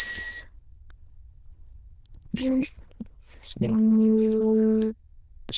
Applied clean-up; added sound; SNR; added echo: neural diffusion model UNIVERSE++.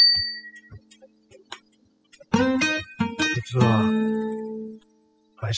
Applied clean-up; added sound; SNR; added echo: classical method spectral subtraction.